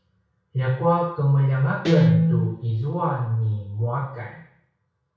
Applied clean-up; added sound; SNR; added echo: none; Guitar; -1 dB; reverberation time 0.6 s.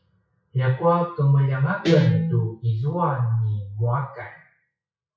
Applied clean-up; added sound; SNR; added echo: classical method WPE with log-MMSE.